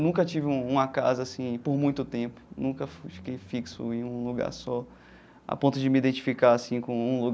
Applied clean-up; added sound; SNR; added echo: none; none; none; none.